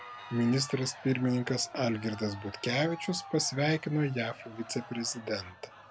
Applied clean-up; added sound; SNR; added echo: none; Crowd; 16 dB; none.